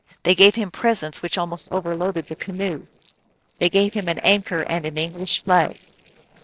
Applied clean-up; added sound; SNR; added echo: neural separator model SepFormer DNS4.